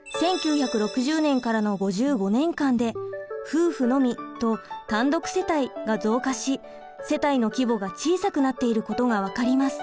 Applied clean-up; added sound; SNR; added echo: none; none; none; none.